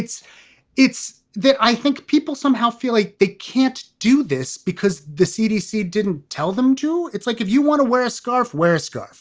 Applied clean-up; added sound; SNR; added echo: none; none; none; none.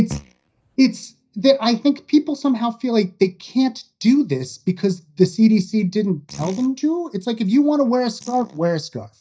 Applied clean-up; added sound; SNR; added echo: neural mask model DeepFilterNet 3.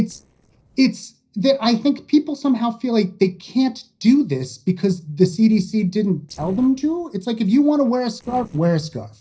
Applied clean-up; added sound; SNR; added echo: neural separator model SepFormer DNS4.